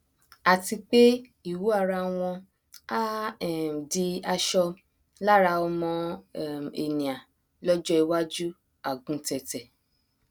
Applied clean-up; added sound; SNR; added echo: none; none; none; none.